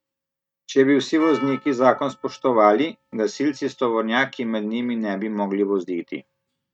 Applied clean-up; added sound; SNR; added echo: neural mask model RNNoise.